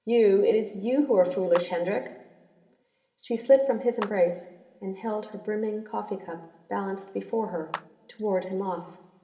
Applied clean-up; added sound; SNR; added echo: none; Clapping; 17 dB; reverberation time 1.6 s.